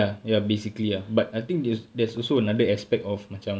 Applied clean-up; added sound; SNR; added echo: none; none; none; none.